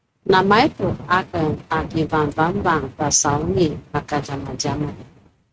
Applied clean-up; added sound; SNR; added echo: neural mask model RNNoise.